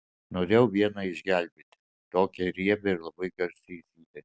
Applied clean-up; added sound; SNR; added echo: none; none; none; none.